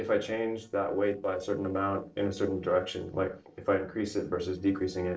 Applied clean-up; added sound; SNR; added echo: neural separator model SepFormer DNS4.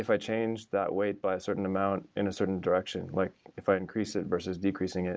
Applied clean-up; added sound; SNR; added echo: none; none; none; none.